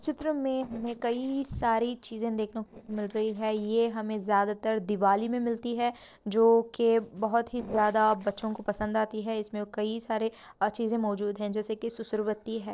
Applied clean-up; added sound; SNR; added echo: neural separator model SepFormer DNS4.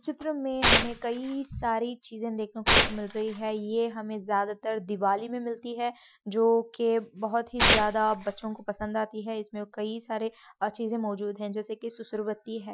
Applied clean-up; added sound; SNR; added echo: classical method Wiener filter.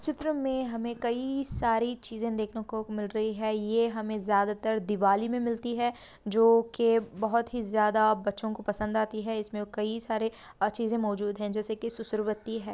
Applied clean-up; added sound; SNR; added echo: none; none; none; none.